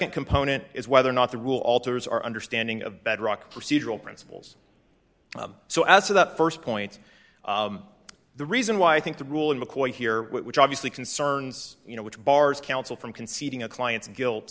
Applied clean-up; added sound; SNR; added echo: none; none; none; none.